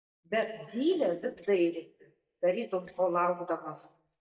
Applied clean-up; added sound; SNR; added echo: neural mask model DeepFilterNet 3.